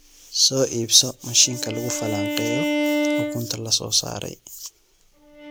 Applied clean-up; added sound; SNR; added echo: none; Bowed string instrument; 4 dB; none.